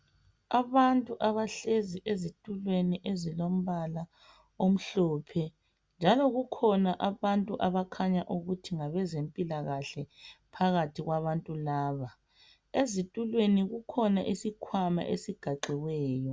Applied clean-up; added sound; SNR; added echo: none; none; none; none.